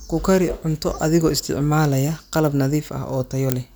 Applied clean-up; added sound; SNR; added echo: none; none; none; none.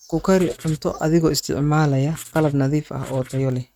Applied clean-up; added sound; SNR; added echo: neural mask model RNNoise.